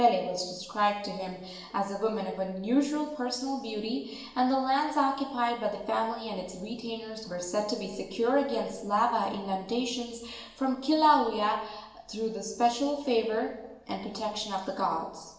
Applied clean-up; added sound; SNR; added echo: none; none; none; reverberation time 0.9 s.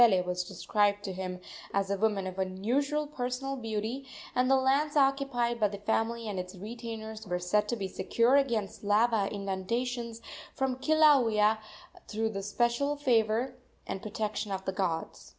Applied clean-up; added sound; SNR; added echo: none; none; none; none.